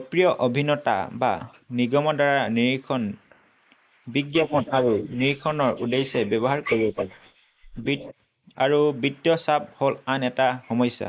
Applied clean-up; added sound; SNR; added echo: neural mask model Resemble Enhance denoiser.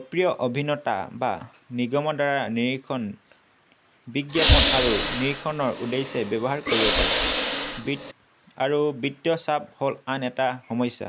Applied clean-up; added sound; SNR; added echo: none; Hiss / Breathing; -5 dB; none.